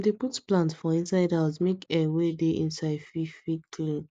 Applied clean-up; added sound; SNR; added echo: neural mask model Resemble Enhance denoiser.